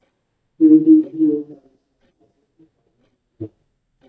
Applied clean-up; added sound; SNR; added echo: neural mask model DeepFilterNet 3.